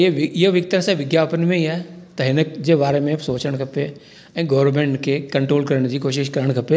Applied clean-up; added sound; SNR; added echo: none; none; none; none.